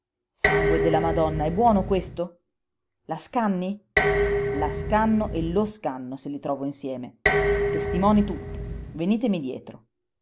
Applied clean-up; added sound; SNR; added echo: none; Dishes, pots, and pans; 1 dB; none.